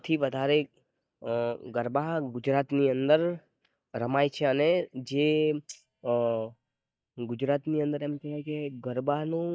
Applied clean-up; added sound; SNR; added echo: neural mask model DeepFilterNet 3.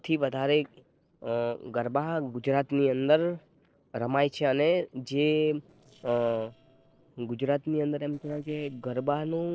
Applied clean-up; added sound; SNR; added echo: neural separator model SepFormer DNS4.